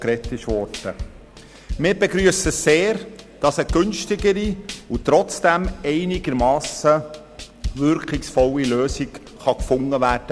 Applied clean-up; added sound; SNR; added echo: none; Drum / Drum kit; 13 dB; none.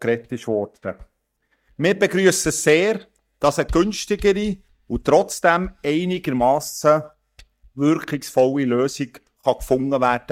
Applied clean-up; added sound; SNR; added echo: neural mask model DeepFilterNet 3.